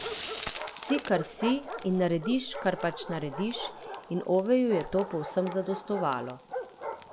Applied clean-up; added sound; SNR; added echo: none; Bark + Frying (food); 9 dB; none.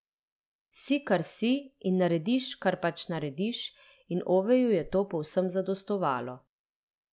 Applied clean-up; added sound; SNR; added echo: none; none; none; none.